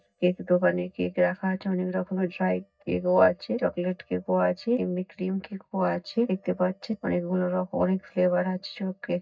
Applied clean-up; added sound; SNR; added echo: neural mask model DeepFilterNet 3.